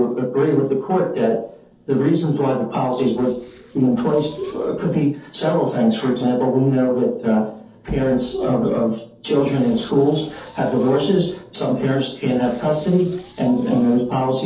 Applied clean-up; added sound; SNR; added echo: neural separator model SepFormer DNS4.